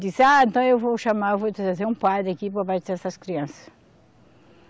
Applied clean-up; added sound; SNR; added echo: none; none; none; none.